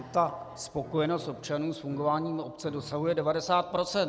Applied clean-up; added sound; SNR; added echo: none; Piano; 19 dB; none.